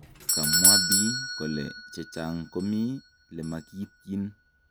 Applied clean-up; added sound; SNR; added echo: none; Doorbell; -5 dB; none.